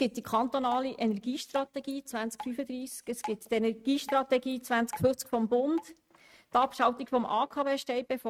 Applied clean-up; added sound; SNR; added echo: neural mask model RNNoise.